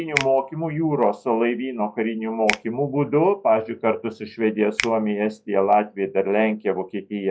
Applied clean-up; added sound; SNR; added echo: classical method log-MMSE.